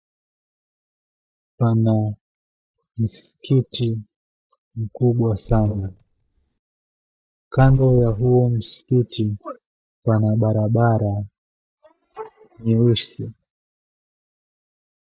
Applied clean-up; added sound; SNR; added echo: neural mask model DeepFilterNet 3.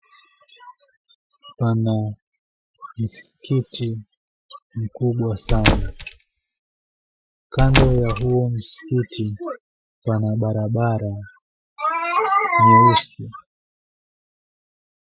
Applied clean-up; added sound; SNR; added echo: classical method Wiener filter.